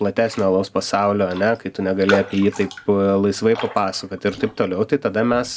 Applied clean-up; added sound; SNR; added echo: none; Raindrop; 14 dB; none.